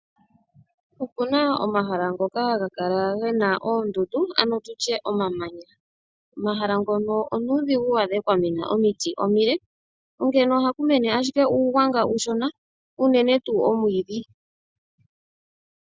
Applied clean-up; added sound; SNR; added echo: none; none; none; none.